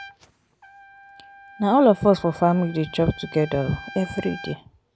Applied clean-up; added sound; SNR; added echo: none; Trumpet; 19 dB; none.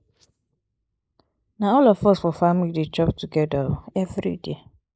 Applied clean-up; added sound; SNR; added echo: neural mask model Resemble Enhance denoiser.